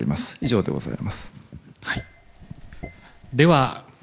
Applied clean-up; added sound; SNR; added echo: none; Dishes, pots, and pans; 17 dB; none.